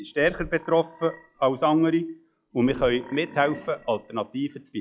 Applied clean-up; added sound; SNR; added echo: classical method log-MMSE.